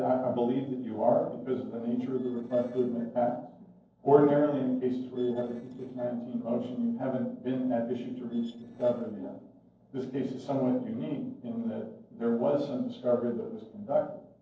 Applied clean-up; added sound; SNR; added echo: neural separator model SepFormer DNS4.